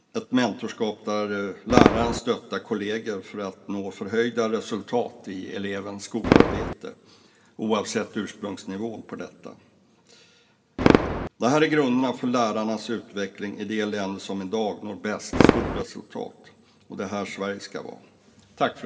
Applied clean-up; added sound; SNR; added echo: none; Fireworks; 1 dB; reverberation time 2.1 s.